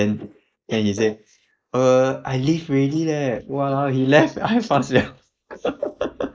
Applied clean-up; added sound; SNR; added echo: neural mask model Resemble Enhance denoiser.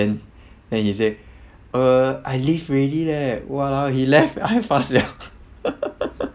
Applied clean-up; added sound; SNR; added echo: none; none; none; none.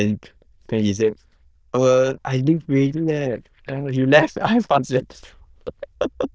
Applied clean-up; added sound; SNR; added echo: neural diffusion model UNIVERSE++.